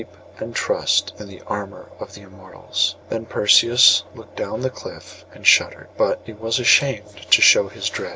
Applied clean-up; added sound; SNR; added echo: none; none; none; none.